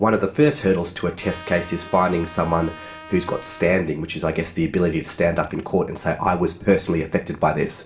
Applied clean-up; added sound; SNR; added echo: none; Trumpet; 18 dB; reverberation time 0.8 s.